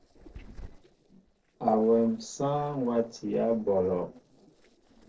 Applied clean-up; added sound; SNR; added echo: neural separator model SepFormer DNS4.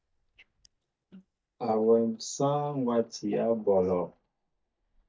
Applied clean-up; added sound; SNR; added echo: neural mask model DeepFilterNet 3.